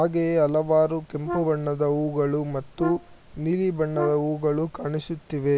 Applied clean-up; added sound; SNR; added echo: none; Brass instrument; 12 dB; none.